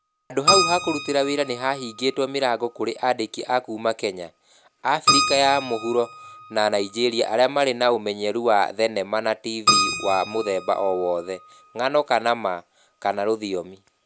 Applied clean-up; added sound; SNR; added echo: none; Keyboard (musical); 5 dB; none.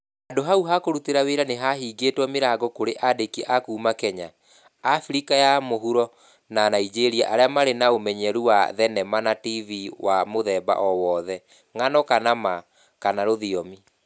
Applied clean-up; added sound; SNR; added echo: none; none; none; none.